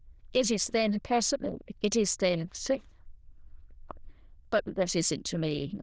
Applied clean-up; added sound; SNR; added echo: neural diffusion model UNIVERSE++.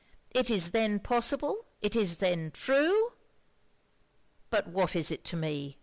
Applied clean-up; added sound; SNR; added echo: none; none; none; none.